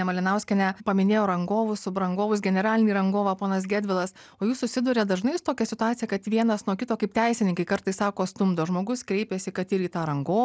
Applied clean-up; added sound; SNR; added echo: none; none; none; none.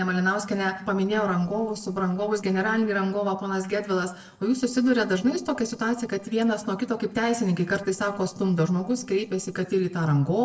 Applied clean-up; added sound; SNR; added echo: neural separator model SepFormer DNS4.